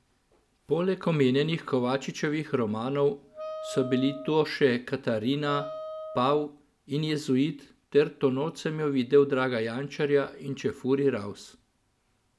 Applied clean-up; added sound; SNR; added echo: none; Wind instrument, woodwind instrument; 12 dB; none.